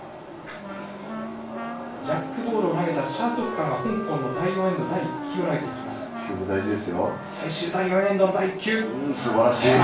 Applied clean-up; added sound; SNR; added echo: none; Wind instrument, woodwind instrument; 10 dB; reverberation time 0.3 s.